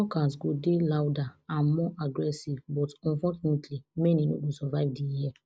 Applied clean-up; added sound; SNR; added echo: none; none; none; none.